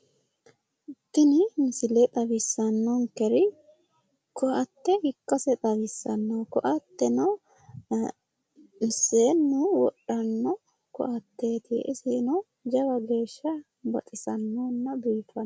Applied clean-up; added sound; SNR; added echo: none; none; none; none.